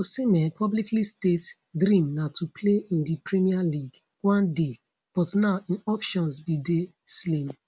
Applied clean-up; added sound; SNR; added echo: none; none; none; none.